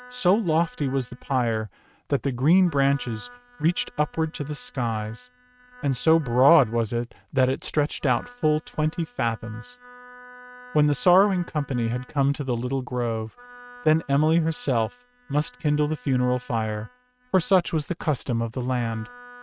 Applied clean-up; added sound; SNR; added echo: neural mask model RNNoise.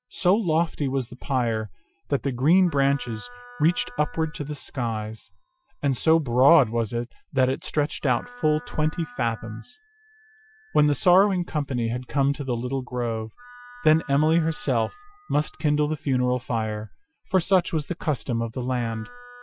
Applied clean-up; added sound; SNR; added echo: classical method Wiener filter.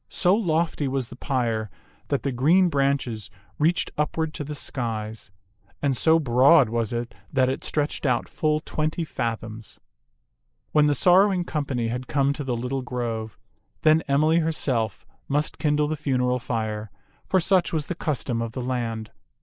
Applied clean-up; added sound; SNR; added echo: neural mask model Resemble Enhance denoiser.